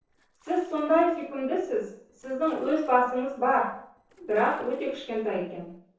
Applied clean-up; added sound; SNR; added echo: neural separator model SepFormer DNS4.